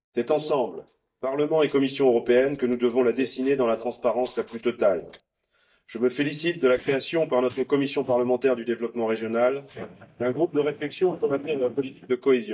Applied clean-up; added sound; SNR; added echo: neural mask model DeepFilterNet 3.